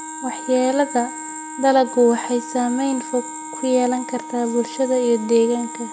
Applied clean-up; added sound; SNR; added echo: none; Wind instrument, woodwind instrument; 14 dB; none.